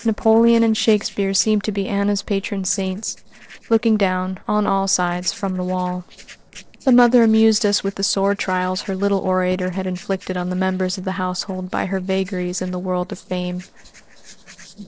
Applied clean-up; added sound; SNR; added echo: neural separator model SepFormer DNS4.